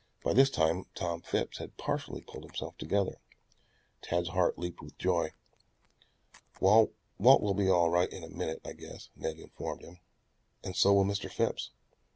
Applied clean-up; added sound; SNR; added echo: none; none; none; none.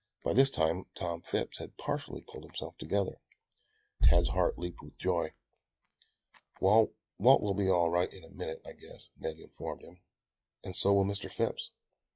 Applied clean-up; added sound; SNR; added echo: classical method log-MMSE.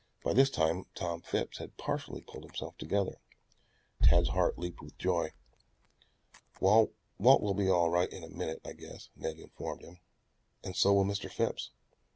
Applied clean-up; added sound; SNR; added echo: none; Bass drum; 5 dB; none.